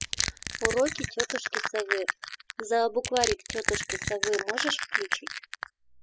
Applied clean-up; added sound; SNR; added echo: classical method spectral subtraction.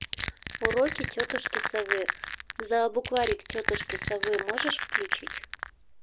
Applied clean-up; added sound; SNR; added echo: none; Crushing; 1 dB; none.